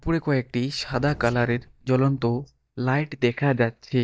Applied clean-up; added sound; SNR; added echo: neural mask model DeepFilterNet 3.